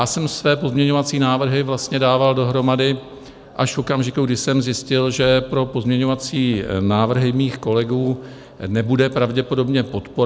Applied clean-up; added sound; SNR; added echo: none; none; none; none.